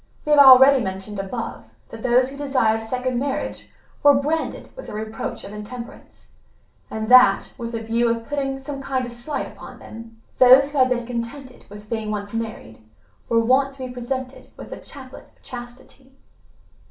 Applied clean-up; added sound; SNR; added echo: none; none; none; reverberation time 0.3 s.